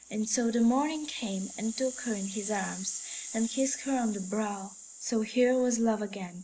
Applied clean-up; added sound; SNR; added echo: neural mask model Resemble Enhance denoiser.